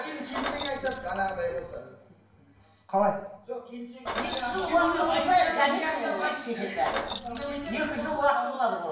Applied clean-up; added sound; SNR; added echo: none; Keys jangling; 7 dB; reverberation time 0.6 s.